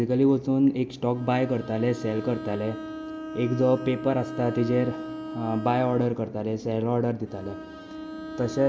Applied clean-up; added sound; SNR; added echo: none; Bowed string instrument; 12 dB; none.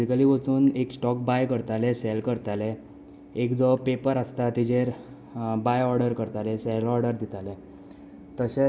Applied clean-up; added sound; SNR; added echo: none; none; none; none.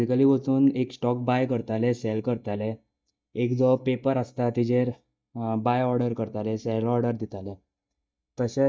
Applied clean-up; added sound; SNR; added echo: neural mask model DeepFilterNet 3.